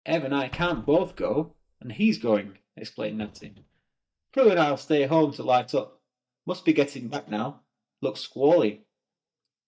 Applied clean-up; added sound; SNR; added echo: neural mask model DeepFilterNet 3.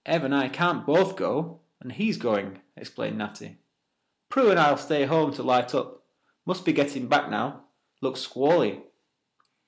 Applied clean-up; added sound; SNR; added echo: none; none; none; none.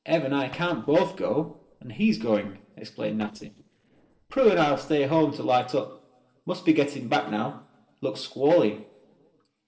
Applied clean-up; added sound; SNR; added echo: neural separator model SepFormer DNS4.